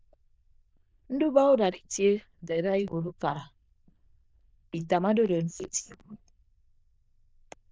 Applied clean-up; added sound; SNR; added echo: neural diffusion model UNIVERSE++.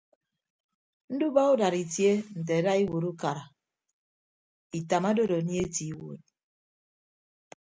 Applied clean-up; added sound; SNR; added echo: none; none; none; none.